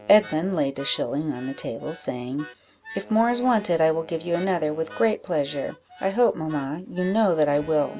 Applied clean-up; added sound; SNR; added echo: none; Wind instrument, woodwind instrument + Harmonica; 20 dB; none.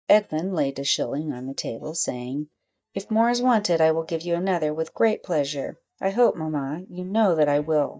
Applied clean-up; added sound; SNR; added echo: neural mask model DeepFilterNet 3.